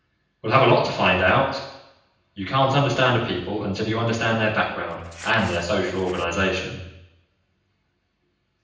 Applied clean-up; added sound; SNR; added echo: none; Crumpling, crinkling; 20 dB; reverberation time 0.9 s.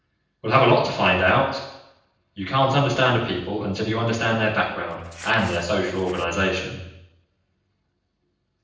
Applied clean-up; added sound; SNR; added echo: neural separator model SepFormer DNS4.